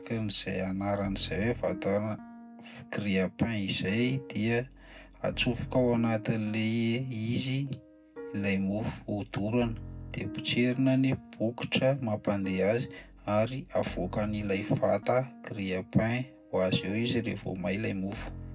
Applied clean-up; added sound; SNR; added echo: none; Piano; 15 dB; reverberation time 0.3 s.